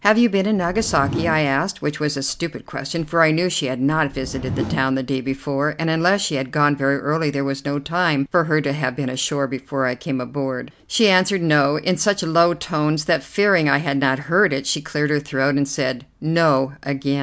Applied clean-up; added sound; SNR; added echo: none; Whoosh, swoosh, swish; 12 dB; none.